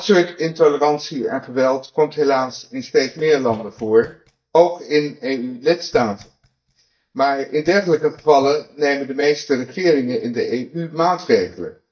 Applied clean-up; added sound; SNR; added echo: neural mask model DeepFilterNet 3.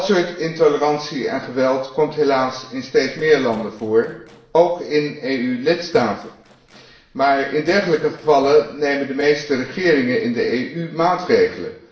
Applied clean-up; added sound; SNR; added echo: neural separator model SepFormer DNS4.